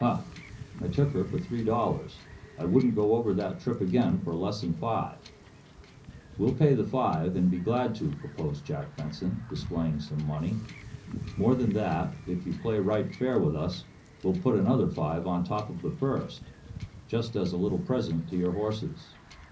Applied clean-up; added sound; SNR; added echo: none; Wind / Ocean / Boat, Water vehicle; 15 dB; reverberation time 0.5 s.